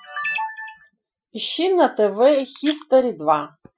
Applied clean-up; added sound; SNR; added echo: classical method Wiener filter.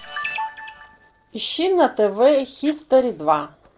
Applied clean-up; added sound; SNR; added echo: neural separator model SepFormer DNS4.